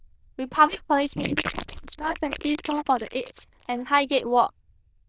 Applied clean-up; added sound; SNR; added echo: neural diffusion model UNIVERSE++.